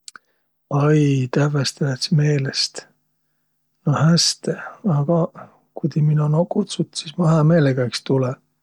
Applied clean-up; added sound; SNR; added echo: none; none; none; none.